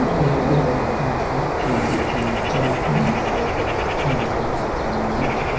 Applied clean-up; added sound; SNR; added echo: none; Bird; -3 dB; reverberation time 0.6 s.